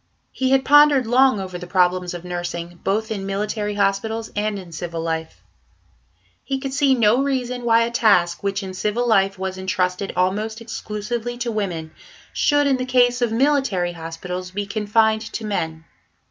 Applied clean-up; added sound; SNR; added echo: none; none; none; none.